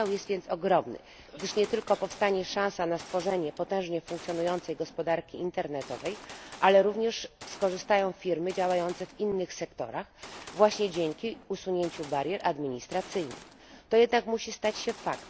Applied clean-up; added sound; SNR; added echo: none; Gunshot, gunfire; 19 dB; none.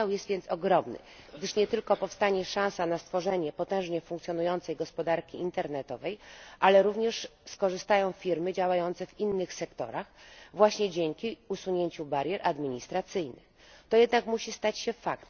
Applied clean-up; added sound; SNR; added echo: none; none; none; none.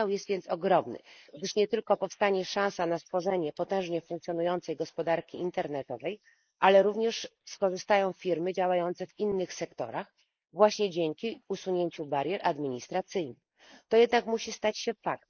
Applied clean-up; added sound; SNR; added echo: neural mask model Resemble Enhance denoiser.